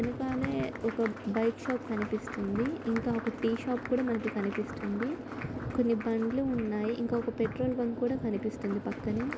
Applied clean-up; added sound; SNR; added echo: none; Applause; 14 dB; none.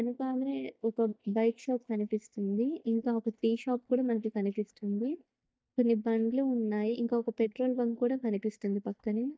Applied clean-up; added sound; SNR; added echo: neural mask model DeepFilterNet 3.